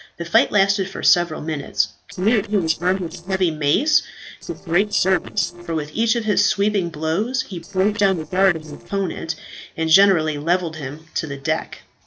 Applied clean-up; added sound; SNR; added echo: neural separator model SepFormer DNS4.